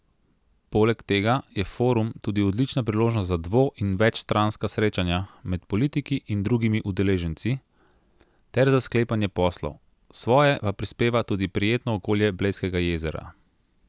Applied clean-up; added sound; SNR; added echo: none; none; none; none.